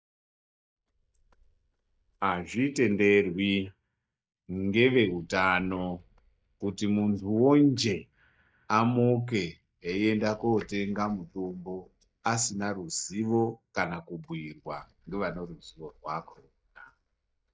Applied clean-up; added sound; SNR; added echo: neural mask model DeepFilterNet 3.